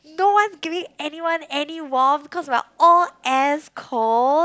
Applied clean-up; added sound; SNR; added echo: none; none; none; none.